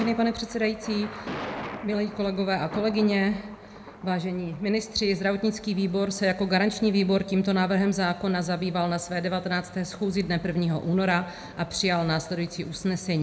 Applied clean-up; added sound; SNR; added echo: none; Thunder; 17 dB; reverberation time 1.4 s.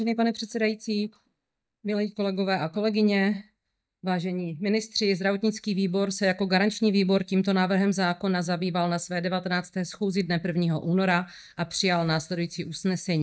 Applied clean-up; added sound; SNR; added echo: neural mask model DeepFilterNet 3.